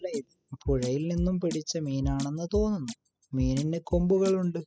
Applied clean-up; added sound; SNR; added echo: classical method spectral subtraction.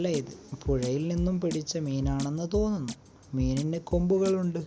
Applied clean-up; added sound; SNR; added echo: none; Drum kit; 9 dB; none.